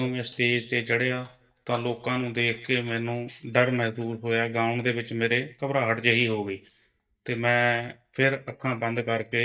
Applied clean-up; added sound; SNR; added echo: neural mask model DeepFilterNet 3.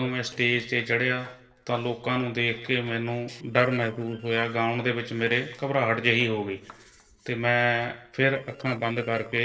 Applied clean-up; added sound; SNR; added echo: neural separator model SepFormer DNS4.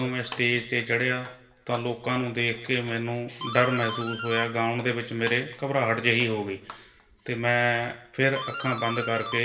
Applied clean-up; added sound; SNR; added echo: none; Doorbell; 11 dB; reverberation time 0.8 s.